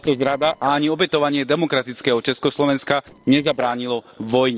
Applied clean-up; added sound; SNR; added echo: neural separator model SepFormer DNS4.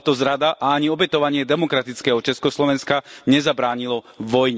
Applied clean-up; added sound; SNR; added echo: none; none; none; none.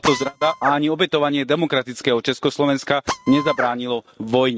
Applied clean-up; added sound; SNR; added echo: neural mask model RNNoise.